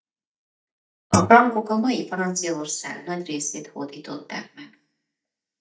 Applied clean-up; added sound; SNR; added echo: neural mask model DeepFilterNet 3.